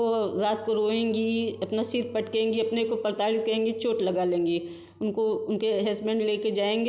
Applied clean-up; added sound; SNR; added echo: none; none; none; none.